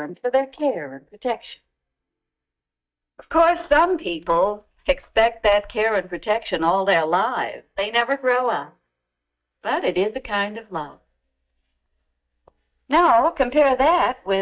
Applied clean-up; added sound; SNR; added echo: neural mask model DeepFilterNet 3.